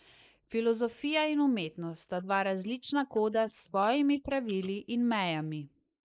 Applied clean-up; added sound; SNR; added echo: neural mask model Resemble Enhance denoiser.